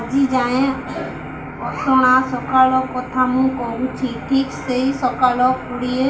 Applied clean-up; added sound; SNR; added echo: none; none; none; reverberation time 0.3 s.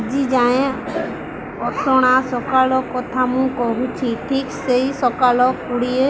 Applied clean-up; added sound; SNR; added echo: none; none; none; none.